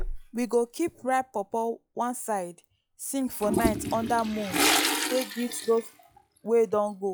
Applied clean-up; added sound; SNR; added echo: classical method log-MMSE.